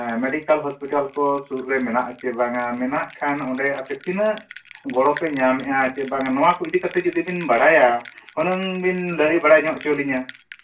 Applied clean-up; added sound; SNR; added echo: none; Bell; 17 dB; reverberation time 0.2 s.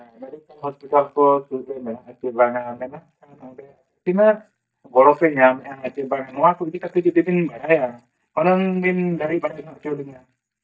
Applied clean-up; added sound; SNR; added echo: neural mask model DeepFilterNet 3.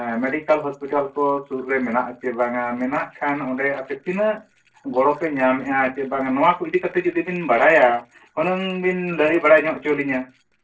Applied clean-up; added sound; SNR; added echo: neural separator model SepFormer DNS4.